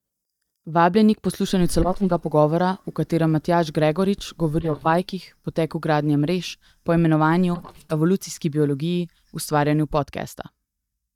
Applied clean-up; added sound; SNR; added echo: neural mask model DeepFilterNet 3.